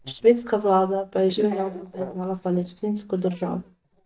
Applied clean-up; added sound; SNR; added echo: neural mask model DeepFilterNet 3.